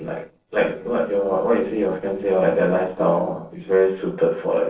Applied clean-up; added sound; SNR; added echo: neural separator model SepFormer DNS4.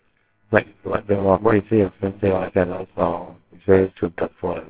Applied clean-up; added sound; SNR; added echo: neural separator model SepFormer WHAMR!.